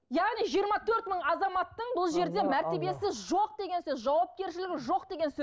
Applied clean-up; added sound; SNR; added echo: none; none; none; none.